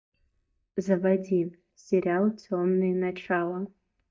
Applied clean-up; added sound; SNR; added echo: neural mask model DeepFilterNet 3.